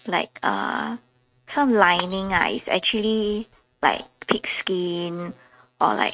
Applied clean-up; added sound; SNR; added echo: neural mask model RNNoise.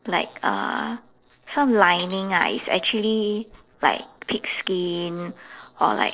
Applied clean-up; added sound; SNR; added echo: neural separator model SepFormer DNS4.